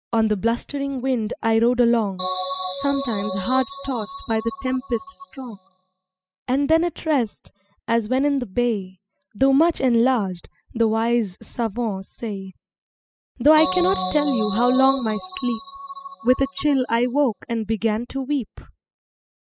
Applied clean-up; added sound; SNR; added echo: classical method spectral subtraction.